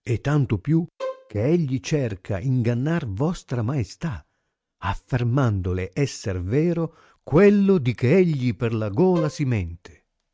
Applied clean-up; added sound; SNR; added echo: neural mask model RNNoise.